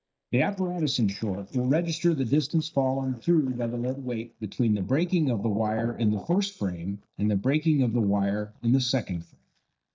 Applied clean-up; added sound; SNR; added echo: neural mask model DeepFilterNet 3.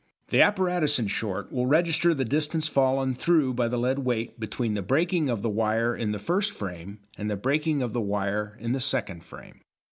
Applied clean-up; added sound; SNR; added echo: none; none; none; none.